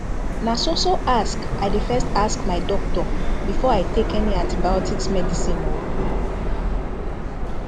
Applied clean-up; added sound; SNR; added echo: none; Subway, metro, underground; -4 dB; none.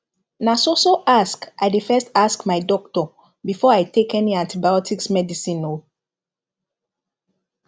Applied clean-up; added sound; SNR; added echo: none; none; none; none.